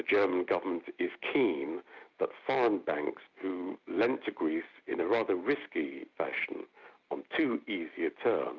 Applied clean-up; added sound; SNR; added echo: none; none; none; none.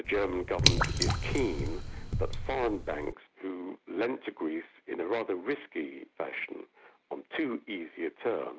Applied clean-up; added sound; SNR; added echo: none; Drip / Water; -3 dB; none.